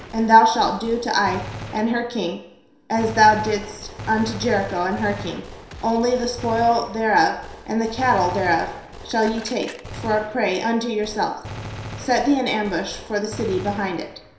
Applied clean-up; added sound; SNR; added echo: none; Gunshot, gunfire; 14 dB; reverberation time 0.7 s.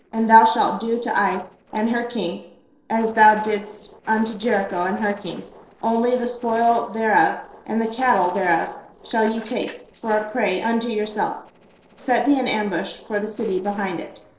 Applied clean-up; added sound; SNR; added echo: neural separator model SepFormer DNS4.